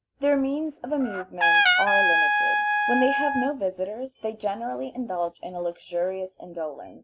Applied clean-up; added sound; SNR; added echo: none; Trumpet; -4 dB; none.